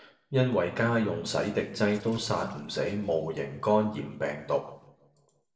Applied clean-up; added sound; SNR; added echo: neural separator model SepFormer DNS4.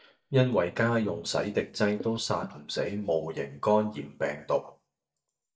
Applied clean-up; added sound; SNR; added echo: neural mask model DeepFilterNet 3.